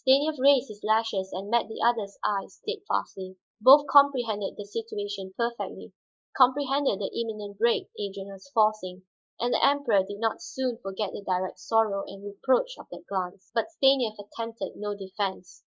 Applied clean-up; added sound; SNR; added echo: neural mask model Resemble Enhance denoiser.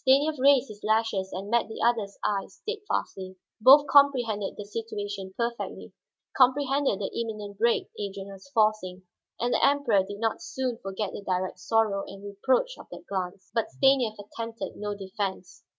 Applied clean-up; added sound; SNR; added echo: none; none; none; none.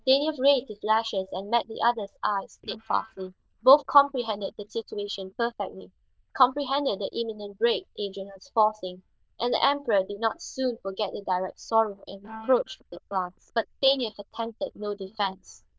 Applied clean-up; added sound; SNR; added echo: neural diffusion model UNIVERSE++.